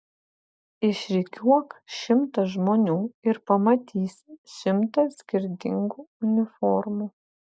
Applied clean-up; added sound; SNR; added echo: none; none; none; none.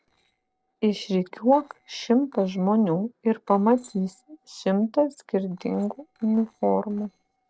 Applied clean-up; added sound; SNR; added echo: neural separator model SepFormer DNS4.